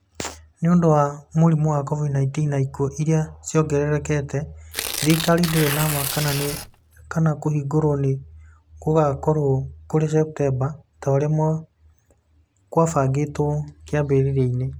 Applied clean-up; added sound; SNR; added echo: none; Tearing; 6 dB; none.